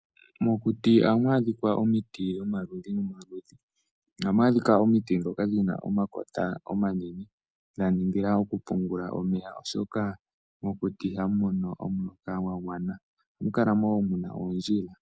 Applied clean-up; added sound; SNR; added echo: none; none; none; none.